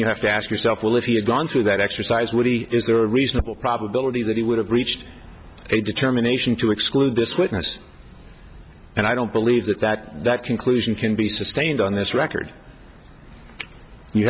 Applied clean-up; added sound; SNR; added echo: none; none; none; none.